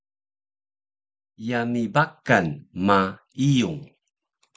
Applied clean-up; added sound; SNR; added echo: none; none; none; none.